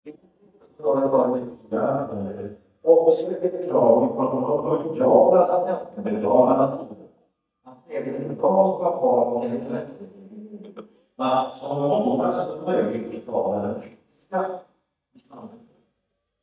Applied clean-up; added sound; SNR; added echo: neural mask model DeepFilterNet 3.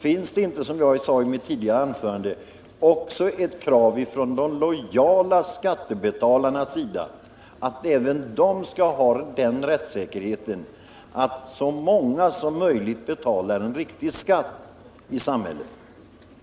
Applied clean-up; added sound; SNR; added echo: none; none; none; none.